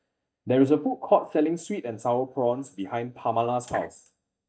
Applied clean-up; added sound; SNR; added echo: neural mask model DeepFilterNet 3.